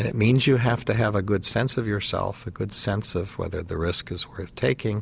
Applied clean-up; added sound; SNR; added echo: none; none; none; none.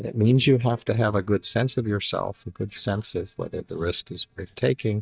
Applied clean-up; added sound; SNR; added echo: neural mask model DeepFilterNet 3.